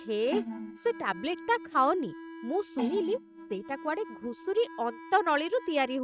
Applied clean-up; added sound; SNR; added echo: neural mask model RNNoise.